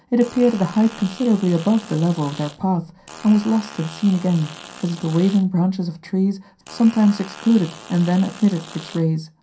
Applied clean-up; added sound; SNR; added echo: none; Fart; 19 dB; reverberation time 0.3 s.